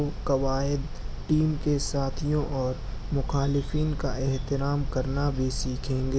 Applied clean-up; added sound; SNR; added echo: none; none; none; none.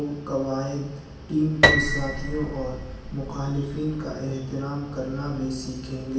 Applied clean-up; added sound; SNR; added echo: none; Piano; -2 dB; reverberation time 0.9 s.